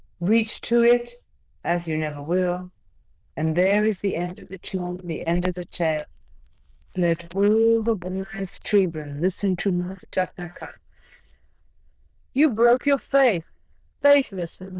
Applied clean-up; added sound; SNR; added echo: neural diffusion model UNIVERSE++.